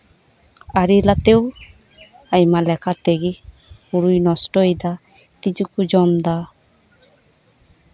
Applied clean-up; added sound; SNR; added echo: none; none; none; none.